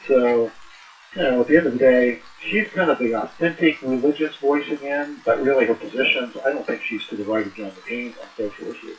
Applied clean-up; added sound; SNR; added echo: classical method WPE with log-MMSE.